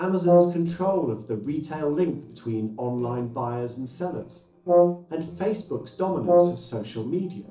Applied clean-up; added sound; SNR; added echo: neural separator model SepFormer DNS4.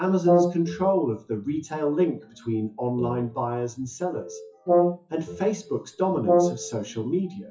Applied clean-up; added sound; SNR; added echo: classical method WPE with log-MMSE.